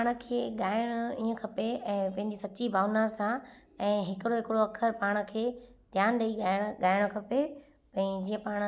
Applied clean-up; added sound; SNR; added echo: none; none; none; none.